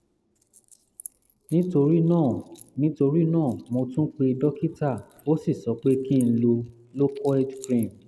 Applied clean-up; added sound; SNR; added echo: neural mask model Resemble Enhance denoiser.